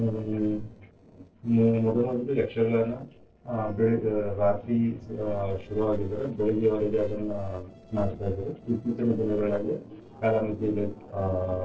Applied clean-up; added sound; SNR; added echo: neural separator model SepFormer DNS4.